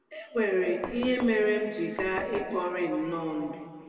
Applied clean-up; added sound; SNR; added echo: none; Knock; 12 dB; reverberation time 2.2 s.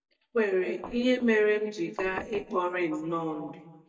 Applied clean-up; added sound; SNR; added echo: neural mask model DeepFilterNet 3.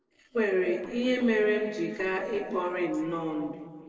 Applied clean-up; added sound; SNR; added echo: neural separator model SepFormer DNS4.